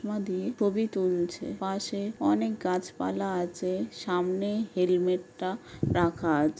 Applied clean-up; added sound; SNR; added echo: none; none; none; none.